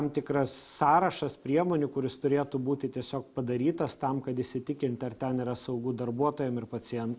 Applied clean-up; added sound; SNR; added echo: none; none; none; none.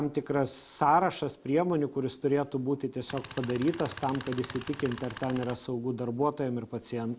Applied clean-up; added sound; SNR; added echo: none; Tools; 12 dB; none.